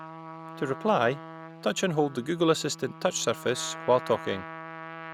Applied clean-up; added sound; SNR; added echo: none; Trumpet; 13 dB; none.